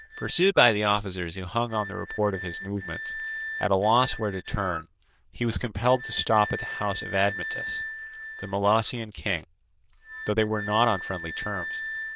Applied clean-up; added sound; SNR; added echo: neural diffusion model UNIVERSE++.